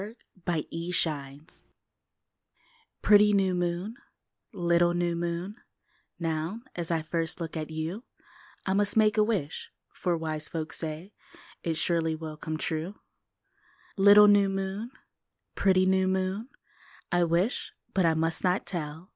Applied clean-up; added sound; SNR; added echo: none; none; none; none.